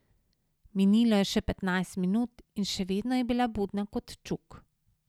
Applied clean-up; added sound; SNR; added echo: none; none; none; none.